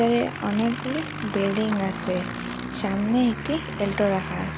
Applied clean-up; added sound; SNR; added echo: none; Aircraft; 7 dB; none.